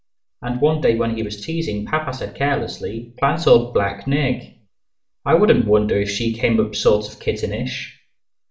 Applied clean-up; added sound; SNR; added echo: none; none; none; reverberation time 0.4 s.